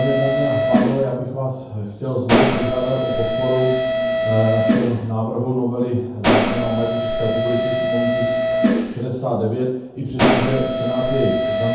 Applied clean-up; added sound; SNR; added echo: none; Mechanisms; -2 dB; reverberation time 0.9 s.